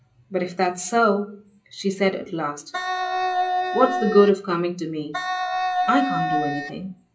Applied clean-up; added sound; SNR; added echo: classical method WPE with log-MMSE.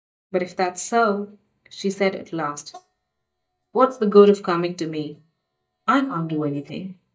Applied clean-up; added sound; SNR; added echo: neural mask model DeepFilterNet 3.